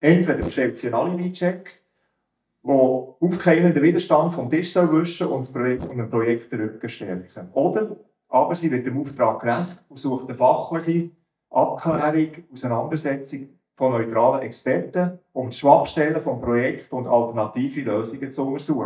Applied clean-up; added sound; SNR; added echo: neural mask model DeepFilterNet 3.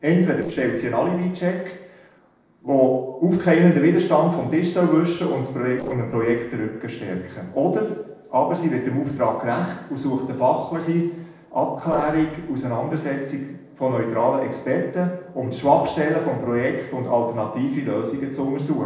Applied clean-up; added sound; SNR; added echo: neural separator model SepFormer DNS4.